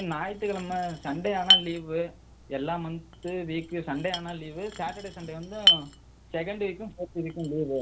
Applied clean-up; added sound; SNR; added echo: none; Chink, clink; -1 dB; none.